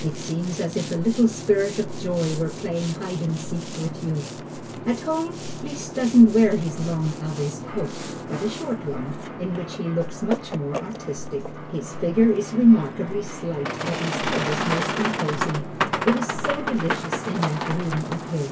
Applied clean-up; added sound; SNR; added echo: none; Boat, Water vehicle; 7 dB; reverberation time 0.1 s.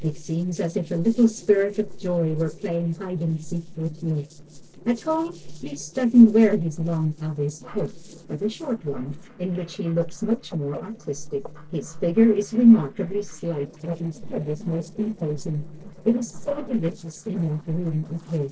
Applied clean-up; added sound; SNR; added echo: neural separator model SepFormer DNS4.